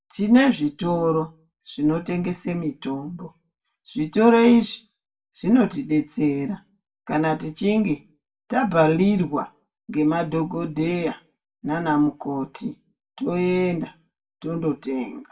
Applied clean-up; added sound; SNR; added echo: none; none; none; reverberation time 0.2 s.